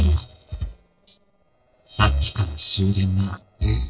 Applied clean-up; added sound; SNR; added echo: neural separator model SepFormer DNS4.